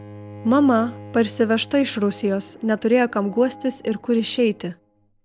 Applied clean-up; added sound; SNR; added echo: none; Bowed string instrument; 20 dB; none.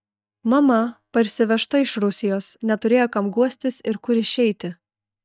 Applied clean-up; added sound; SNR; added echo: neural mask model DeepFilterNet 3.